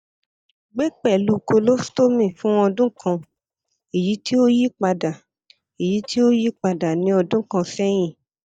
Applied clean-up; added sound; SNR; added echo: neural mask model DeepFilterNet 3.